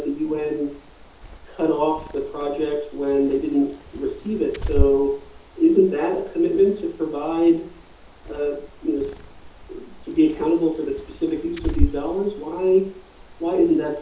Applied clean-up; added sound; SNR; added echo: none; Bird; 8 dB; reverberation time 0.6 s.